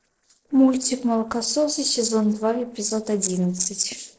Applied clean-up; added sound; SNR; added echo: neural separator model SepFormer DNS4.